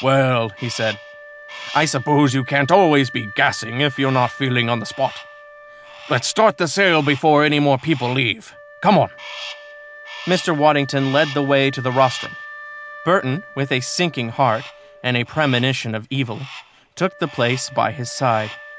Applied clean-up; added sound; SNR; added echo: none; Crow + Wind instrument, woodwind instrument; 16 dB; none.